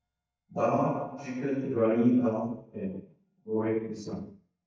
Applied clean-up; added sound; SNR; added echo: neural mask model DeepFilterNet 3.